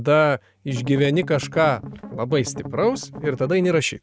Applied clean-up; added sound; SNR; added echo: neural mask model RNNoise.